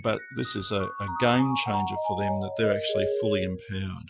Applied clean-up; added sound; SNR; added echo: classical method Wiener filter.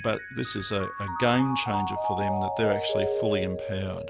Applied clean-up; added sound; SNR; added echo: none; Mallet percussion; 2 dB; none.